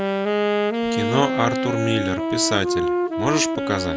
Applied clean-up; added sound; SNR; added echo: none; Wind instrument, woodwind instrument; -2 dB; none.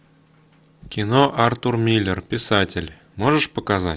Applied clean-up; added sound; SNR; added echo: none; none; none; none.